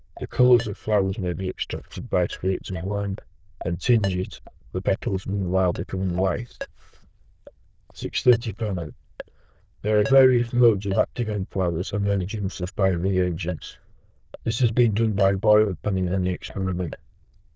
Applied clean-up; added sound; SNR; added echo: neural diffusion model UNIVERSE++.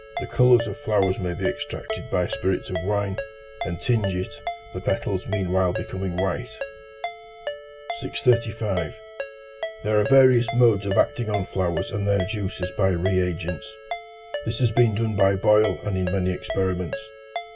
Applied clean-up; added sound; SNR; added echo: none; Ringtone; 10 dB; none.